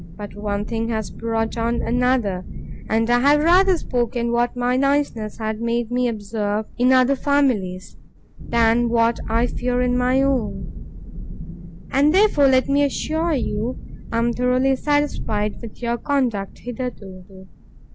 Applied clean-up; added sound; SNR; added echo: none; Thunderstorm; 8 dB; none.